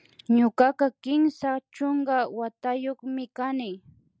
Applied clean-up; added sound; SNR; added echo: none; none; none; none.